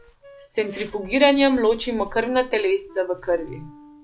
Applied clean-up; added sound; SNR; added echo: none; Wind instrument, woodwind instrument + Zipper (clothing); 20 dB; none.